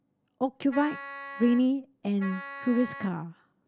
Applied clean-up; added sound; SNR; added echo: none; Wind instrument, woodwind instrument; 13 dB; none.